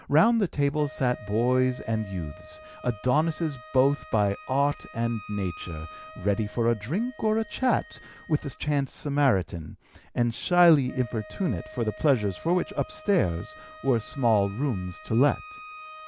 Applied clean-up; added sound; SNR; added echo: none; Wind instrument, woodwind instrument; 20 dB; none.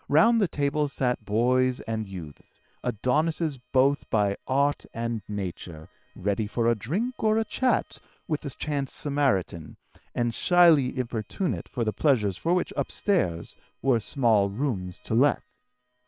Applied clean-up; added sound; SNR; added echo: neural separator model SepFormer WHAM!.